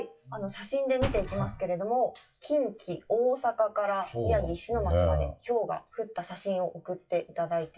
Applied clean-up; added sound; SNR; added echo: classical method WPE with log-MMSE.